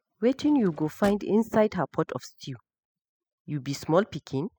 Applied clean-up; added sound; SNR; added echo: classical method spectral subtraction.